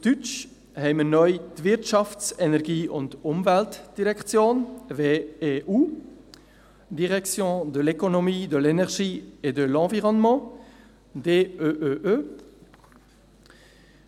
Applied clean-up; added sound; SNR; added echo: none; none; none; none.